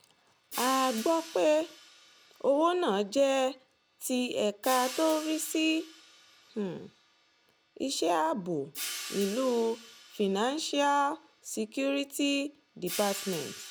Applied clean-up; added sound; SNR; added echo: none; Hi-hat; 14 dB; none.